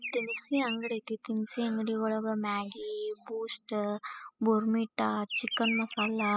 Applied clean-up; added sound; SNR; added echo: classical method spectral subtraction.